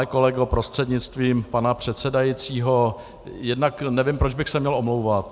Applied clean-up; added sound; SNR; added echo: none; none; none; none.